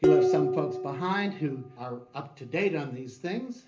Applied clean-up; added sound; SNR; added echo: none; Dishes, pots, and pans; -1 dB; reverberation time 0.3 s.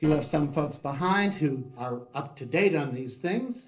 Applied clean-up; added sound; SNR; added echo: neural separator model SepFormer DNS4.